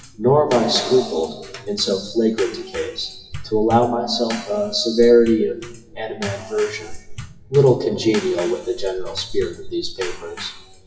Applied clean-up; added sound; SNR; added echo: classical method WPE with log-MMSE.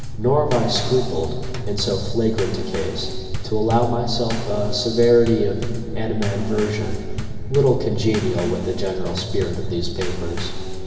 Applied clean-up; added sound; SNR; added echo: none; Bass drum / Snare drum / Drum kit; 13 dB; reverberation time 2.7 s.